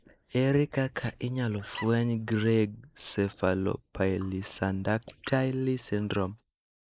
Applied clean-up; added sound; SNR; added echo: neural mask model Resemble Enhance denoiser.